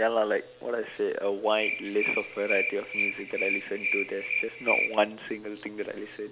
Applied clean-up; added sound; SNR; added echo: none; Cricket; 1 dB; none.